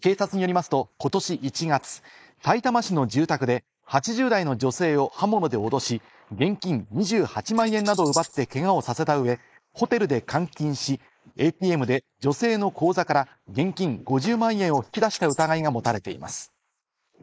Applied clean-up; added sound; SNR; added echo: neural mask model Resemble Enhance denoiser.